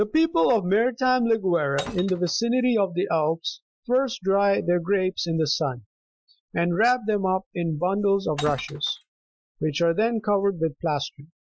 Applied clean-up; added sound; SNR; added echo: classical method Wiener filter.